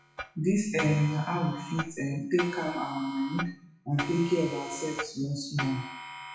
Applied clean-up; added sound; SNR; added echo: classical method WPE with log-MMSE.